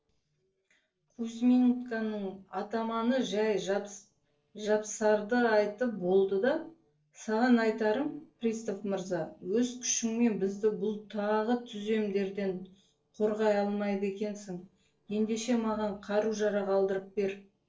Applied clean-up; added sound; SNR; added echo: neural separator model SepFormer DNS4.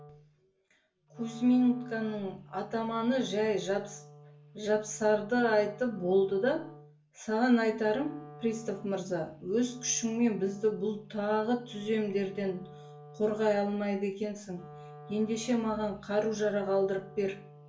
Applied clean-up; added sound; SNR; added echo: none; Wind instrument, woodwind instrument; 20 dB; reverberation time 0.3 s.